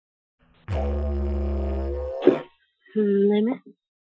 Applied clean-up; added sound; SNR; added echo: classical method Wiener filter.